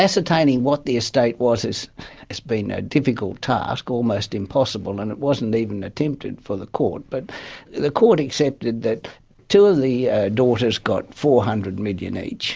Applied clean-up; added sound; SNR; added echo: none; none; none; none.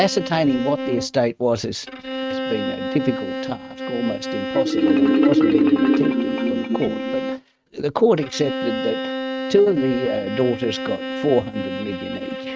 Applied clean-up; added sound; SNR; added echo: neural mask model RNNoise.